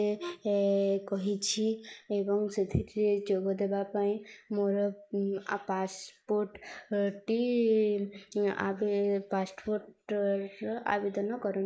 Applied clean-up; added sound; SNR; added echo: neural mask model Resemble Enhance denoiser.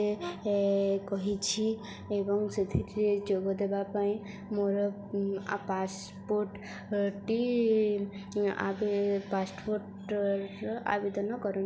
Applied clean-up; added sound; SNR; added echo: none; Brass instrument; 15 dB; none.